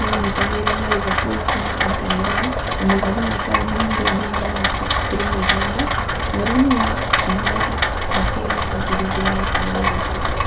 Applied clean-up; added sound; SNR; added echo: none; Rain; -4 dB; reverberation time 0.1 s.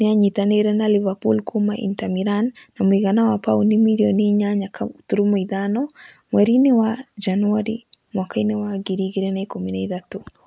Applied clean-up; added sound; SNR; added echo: none; none; none; none.